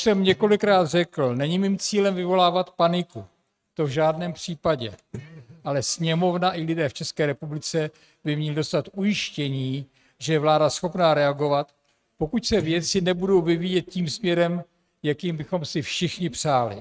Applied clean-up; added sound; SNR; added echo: neural mask model RNNoise.